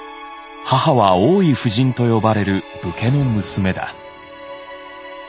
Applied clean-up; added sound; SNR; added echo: none; none; none; none.